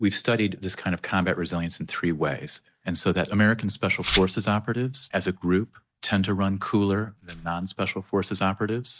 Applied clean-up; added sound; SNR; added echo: neural mask model DeepFilterNet 3.